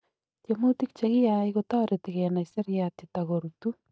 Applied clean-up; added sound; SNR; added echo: neural mask model DeepFilterNet 3.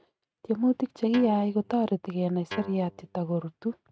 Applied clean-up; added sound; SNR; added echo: neural mask model RNNoise.